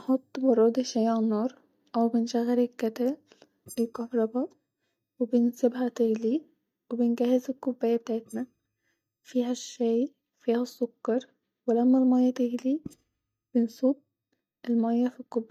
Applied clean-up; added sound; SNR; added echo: neural mask model DeepFilterNet 3.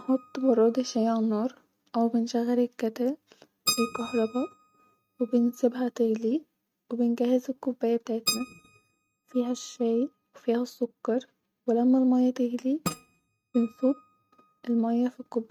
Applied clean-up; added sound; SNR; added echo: neural mask model RNNoise.